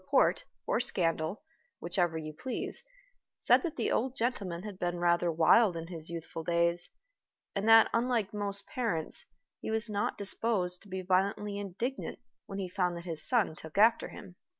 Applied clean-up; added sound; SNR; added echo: none; none; none; none.